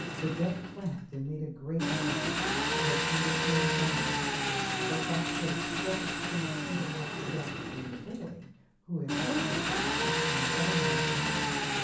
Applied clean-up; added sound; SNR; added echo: none; Engine; -5 dB; reverberation time 0.6 s.